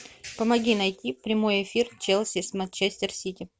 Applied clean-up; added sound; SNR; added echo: none; none; none; none.